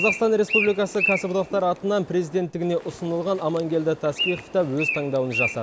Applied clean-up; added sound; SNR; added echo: none; Bird; 6 dB; none.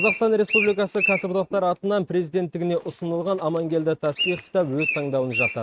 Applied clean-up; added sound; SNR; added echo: neural mask model RNNoise.